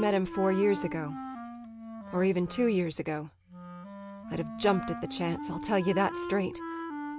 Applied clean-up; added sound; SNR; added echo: none; Wind instrument, woodwind instrument; 9 dB; none.